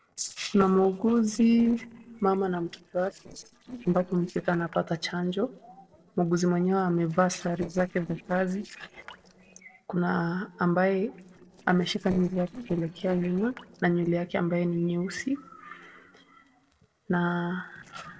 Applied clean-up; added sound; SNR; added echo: neural separator model SepFormer DNS4.